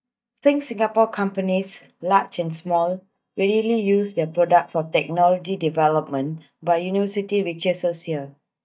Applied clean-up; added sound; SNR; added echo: neural mask model DeepFilterNet 3.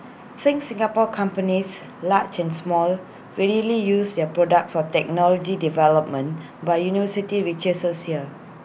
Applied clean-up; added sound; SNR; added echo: none; none; none; none.